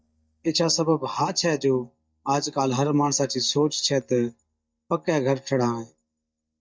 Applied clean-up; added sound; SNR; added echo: neural mask model DeepFilterNet 3.